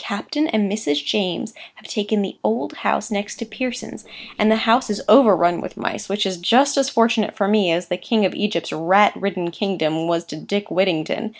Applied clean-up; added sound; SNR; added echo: neural separator model SepFormer DNS4.